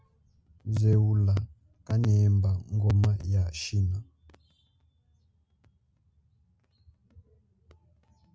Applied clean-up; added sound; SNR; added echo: none; none; none; none.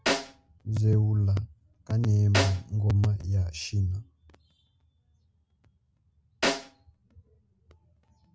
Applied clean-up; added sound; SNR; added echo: none; Snare drum; 5 dB; none.